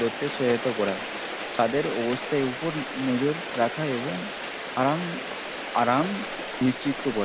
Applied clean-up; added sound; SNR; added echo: none; Rain; 6 dB; none.